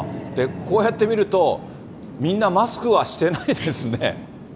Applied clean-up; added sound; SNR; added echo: none; none; none; none.